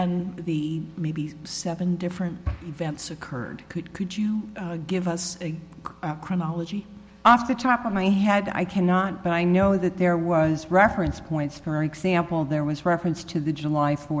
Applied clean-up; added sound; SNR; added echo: none; none; none; none.